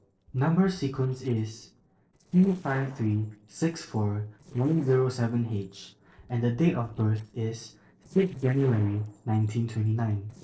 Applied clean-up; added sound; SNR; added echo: neural separator model SepFormer DNS4.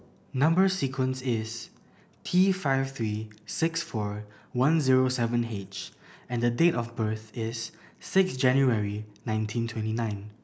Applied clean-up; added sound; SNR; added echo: none; none; none; none.